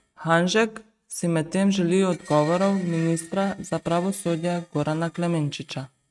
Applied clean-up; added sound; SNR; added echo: neural mask model RNNoise.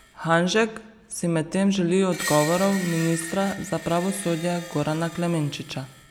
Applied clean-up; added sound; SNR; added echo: none; Screech; 14 dB; none.